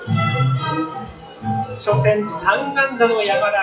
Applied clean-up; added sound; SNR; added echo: classical method WPE with log-MMSE.